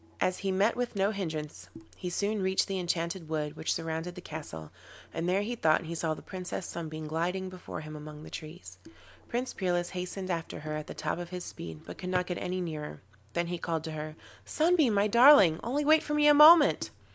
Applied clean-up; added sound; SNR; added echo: none; Drawer open or close; 17 dB; none.